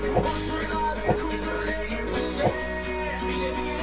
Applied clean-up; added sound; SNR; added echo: none; Whoosh, swoosh, swish; 1 dB; reverberation time 0.2 s.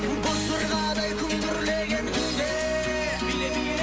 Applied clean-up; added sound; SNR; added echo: none; none; none; none.